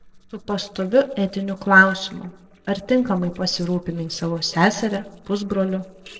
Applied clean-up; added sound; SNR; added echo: neural separator model SepFormer DNS4.